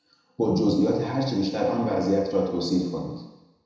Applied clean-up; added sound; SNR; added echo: none; none; none; reverberation time 1.0 s.